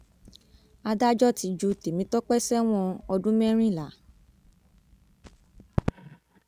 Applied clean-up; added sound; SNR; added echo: none; Crackle; 14 dB; none.